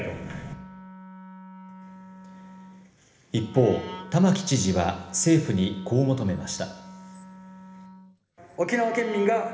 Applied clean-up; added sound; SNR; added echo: none; Wind instrument, woodwind instrument; 17 dB; reverberation time 1.0 s.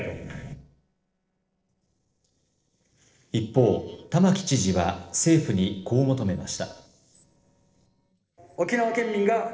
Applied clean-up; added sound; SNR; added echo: neural separator model SepFormer DNS4.